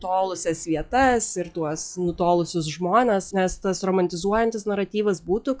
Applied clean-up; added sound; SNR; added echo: classical method log-MMSE.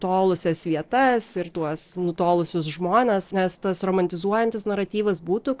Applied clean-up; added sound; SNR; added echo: neural separator model SepFormer DNS4.